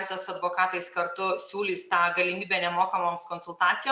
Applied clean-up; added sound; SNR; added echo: none; none; none; none.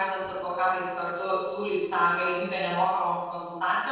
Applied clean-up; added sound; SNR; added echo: neural separator model SepFormer DNS4.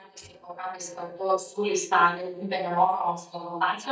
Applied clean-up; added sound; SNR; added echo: neural mask model DeepFilterNet 3.